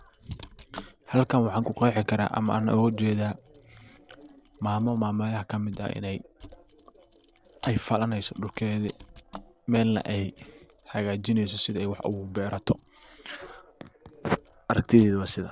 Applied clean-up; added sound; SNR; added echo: neural separator model SepFormer DNS4.